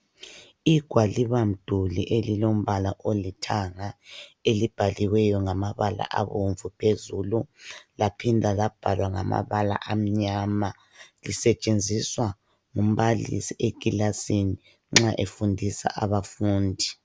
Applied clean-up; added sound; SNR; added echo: none; none; none; none.